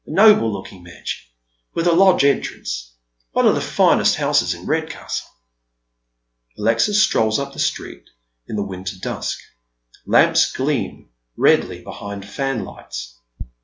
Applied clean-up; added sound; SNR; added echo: none; none; none; none.